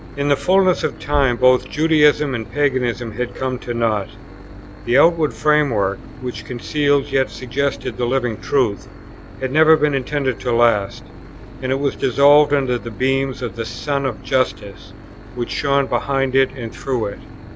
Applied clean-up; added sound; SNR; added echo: none; Engine / Boat, Water vehicle; 16 dB; none.